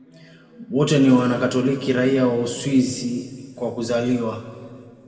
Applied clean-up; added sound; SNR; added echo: none; none; none; reverberation time 1.9 s.